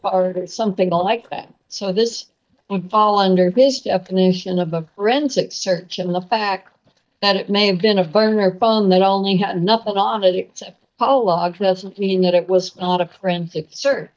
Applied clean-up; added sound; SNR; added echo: neural mask model DeepFilterNet 3.